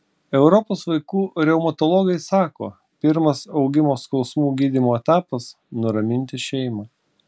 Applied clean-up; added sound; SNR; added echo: none; none; none; none.